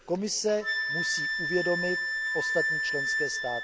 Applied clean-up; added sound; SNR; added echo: none; Wind instrument, woodwind instrument; -1 dB; none.